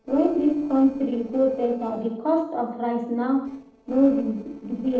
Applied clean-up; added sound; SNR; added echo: neural separator model SepFormer DNS4.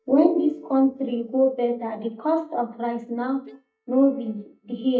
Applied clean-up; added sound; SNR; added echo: neural mask model DeepFilterNet 3.